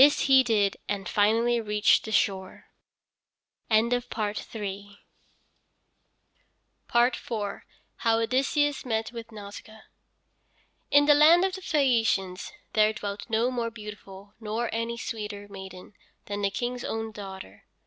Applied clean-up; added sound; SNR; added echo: none; none; none; none.